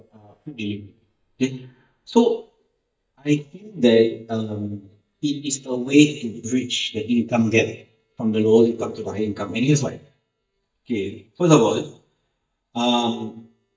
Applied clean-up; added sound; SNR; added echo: neural mask model DeepFilterNet 3.